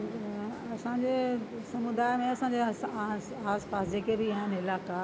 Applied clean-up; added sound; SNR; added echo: none; none; none; none.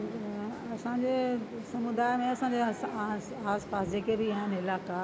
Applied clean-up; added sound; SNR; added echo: none; Cheering; 18 dB; none.